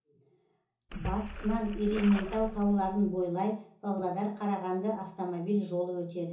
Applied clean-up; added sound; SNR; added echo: none; Splash, splatter; 9 dB; reverberation time 0.6 s.